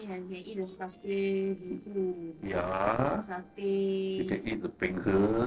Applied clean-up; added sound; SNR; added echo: neural separator model SepFormer DNS4.